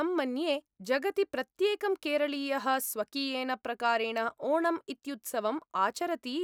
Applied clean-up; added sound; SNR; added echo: none; none; none; none.